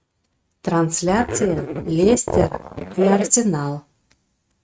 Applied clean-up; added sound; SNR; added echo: neural mask model RNNoise.